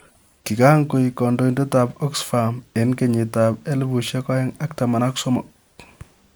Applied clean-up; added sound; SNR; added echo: none; none; none; none.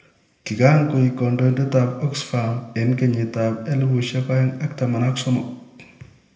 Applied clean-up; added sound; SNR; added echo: none; none; none; reverberation time 0.7 s.